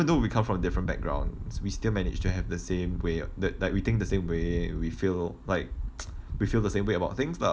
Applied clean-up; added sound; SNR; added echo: none; none; none; none.